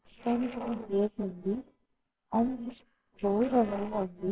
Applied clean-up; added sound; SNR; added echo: neural separator model SepFormer WHAMR!.